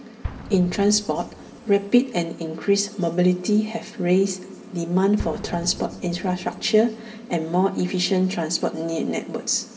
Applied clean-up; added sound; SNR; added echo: none; Explosion; 19 dB; reverberation time 1.7 s.